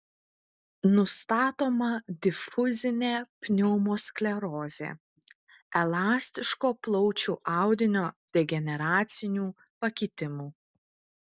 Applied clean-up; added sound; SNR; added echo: none; none; none; none.